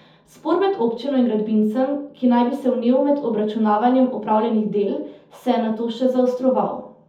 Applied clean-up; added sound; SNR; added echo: none; none; none; reverberation time 0.5 s.